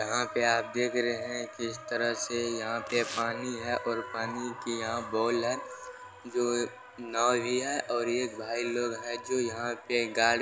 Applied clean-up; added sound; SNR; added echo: none; Tearing; 15 dB; none.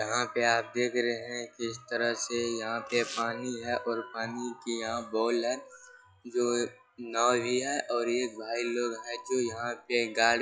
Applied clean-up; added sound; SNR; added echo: classical method log-MMSE.